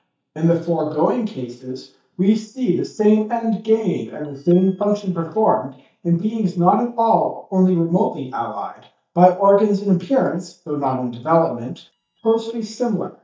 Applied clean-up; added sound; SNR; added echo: neural mask model DeepFilterNet 3.